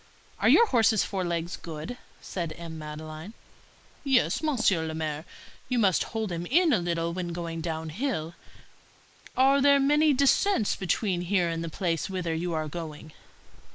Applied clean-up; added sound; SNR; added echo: neural mask model Resemble Enhance denoiser.